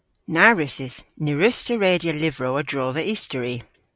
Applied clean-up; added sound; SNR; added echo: none; none; none; none.